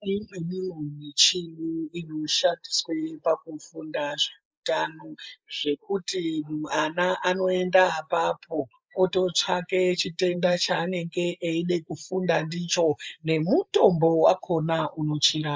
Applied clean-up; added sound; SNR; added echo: neural mask model Resemble Enhance denoiser.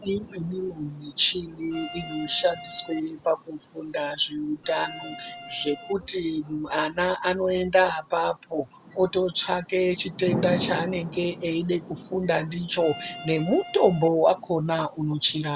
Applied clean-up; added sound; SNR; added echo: none; Thunder / Rain + Bowed string instrument; 13 dB; none.